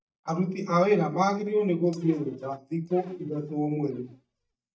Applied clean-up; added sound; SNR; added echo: neural mask model DeepFilterNet 3.